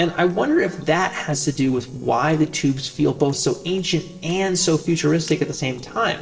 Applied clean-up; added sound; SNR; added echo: neural separator model SepFormer DNS4.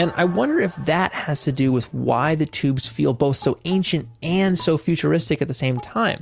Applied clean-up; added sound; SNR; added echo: none; none; none; none.